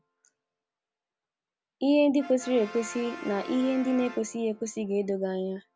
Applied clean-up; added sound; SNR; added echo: none; Brass instrument; 17 dB; none.